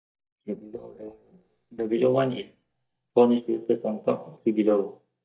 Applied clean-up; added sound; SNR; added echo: neural mask model DeepFilterNet 3.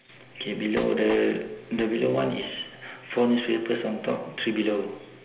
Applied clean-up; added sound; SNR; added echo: none; Train; 16 dB; reverberation time 1.4 s.